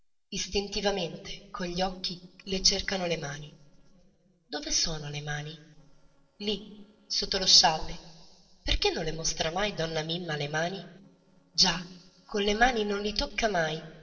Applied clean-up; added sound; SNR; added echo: neural separator model SepFormer DNS4.